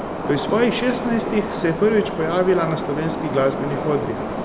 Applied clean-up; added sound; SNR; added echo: none; Subway, metro, underground; 5 dB; none.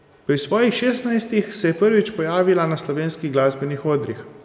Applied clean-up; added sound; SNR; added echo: none; none; none; none.